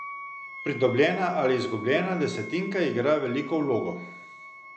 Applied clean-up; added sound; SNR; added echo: none; Wind instrument, woodwind instrument; 15 dB; none.